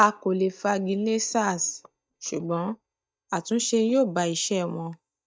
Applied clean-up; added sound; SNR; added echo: neural mask model DeepFilterNet 3.